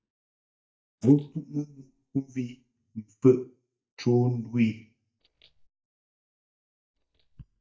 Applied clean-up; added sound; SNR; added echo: neural mask model DeepFilterNet 3.